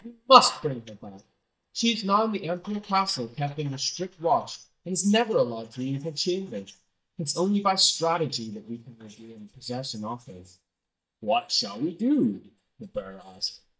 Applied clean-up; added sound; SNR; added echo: neural mask model DeepFilterNet 3.